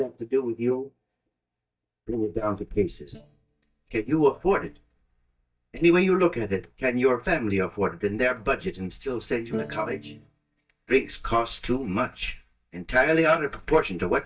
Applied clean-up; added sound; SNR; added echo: neural mask model DeepFilterNet 3.